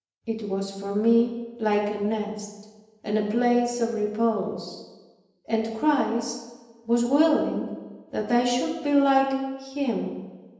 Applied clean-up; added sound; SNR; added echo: none; none; none; reverberation time 1.0 s.